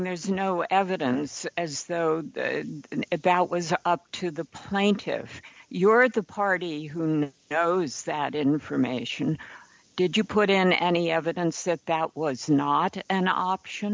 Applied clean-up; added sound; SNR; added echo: none; none; none; none.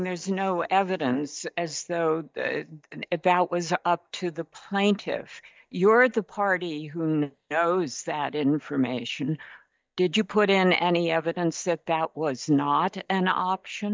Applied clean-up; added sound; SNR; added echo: neural mask model DeepFilterNet 3.